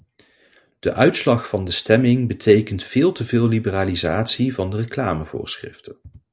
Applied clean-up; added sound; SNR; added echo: none; none; none; none.